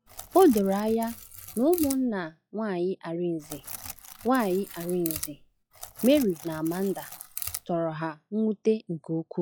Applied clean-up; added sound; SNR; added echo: classical method log-MMSE.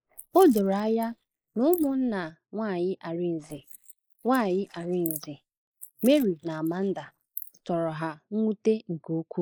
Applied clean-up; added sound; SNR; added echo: neural mask model Resemble Enhance denoiser.